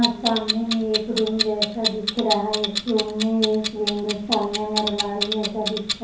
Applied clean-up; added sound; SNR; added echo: none; Clock; 4 dB; reverberation time 0.4 s.